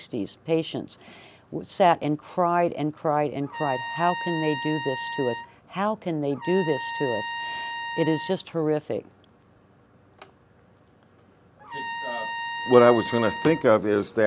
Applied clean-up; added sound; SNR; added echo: none; Trumpet; 8 dB; none.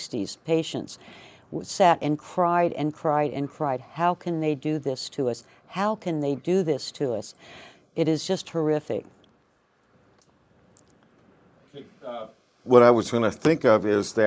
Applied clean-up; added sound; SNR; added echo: neural mask model Resemble Enhance denoiser.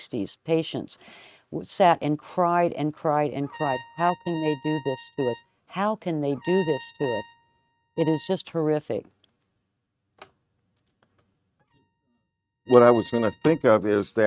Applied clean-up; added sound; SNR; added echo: neural mask model RNNoise.